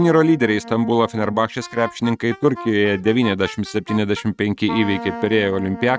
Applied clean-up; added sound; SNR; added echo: neural mask model RNNoise.